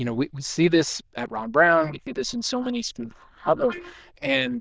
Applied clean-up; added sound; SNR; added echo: neural diffusion model UNIVERSE++.